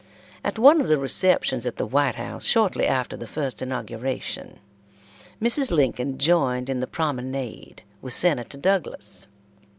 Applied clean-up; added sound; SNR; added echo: none; none; none; none.